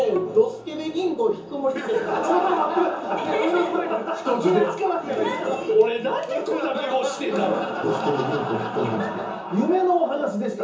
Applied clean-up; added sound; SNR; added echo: none; Bowed string instrument; 17 dB; reverberation time 0.6 s.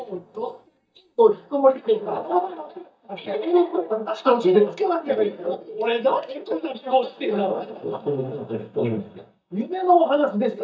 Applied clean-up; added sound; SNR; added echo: neural mask model DeepFilterNet 3.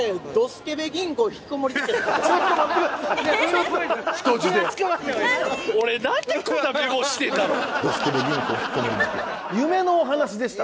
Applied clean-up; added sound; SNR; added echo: none; none; none; none.